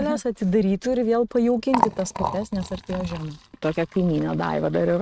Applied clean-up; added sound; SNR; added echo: neural mask model RNNoise.